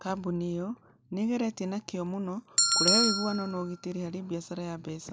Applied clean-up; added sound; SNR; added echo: none; Bell; -4 dB; none.